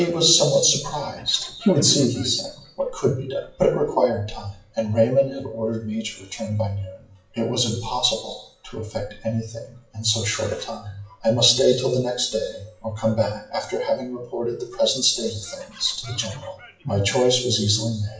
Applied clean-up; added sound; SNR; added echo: classical method WPE with log-MMSE.